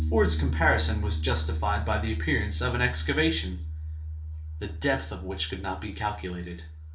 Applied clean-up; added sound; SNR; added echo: none; Piano; 1 dB; reverberation time 0.4 s.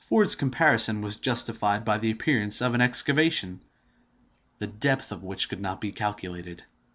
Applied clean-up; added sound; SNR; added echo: none; none; none; none.